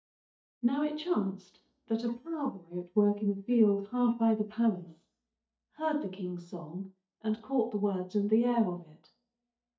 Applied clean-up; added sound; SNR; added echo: neural mask model DeepFilterNet 3.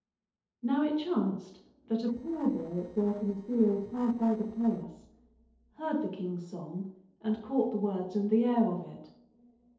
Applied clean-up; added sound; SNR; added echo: neural separator model SepFormer DNS4.